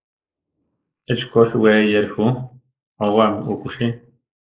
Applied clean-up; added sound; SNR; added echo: neural mask model Resemble Enhance denoiser.